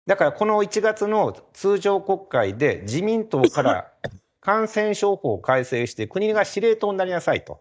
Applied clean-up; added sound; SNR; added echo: neural mask model DeepFilterNet 3.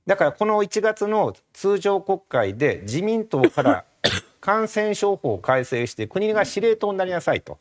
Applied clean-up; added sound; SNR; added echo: neural mask model RNNoise.